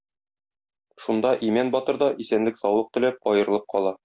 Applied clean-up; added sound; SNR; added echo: none; none; none; none.